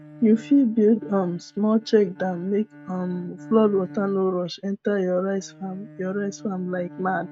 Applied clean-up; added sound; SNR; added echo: neural mask model RNNoise.